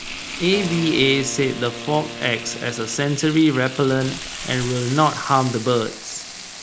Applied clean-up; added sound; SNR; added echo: none; Wind instrument, woodwind instrument + Frying (food); 11 dB; none.